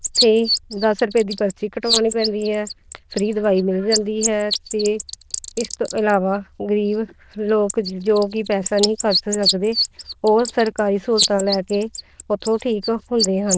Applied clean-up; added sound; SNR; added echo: neural diffusion model UNIVERSE++.